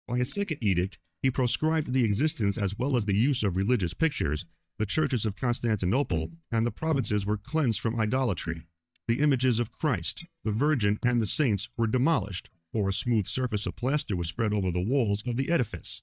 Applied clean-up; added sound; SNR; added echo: neural mask model DeepFilterNet 3.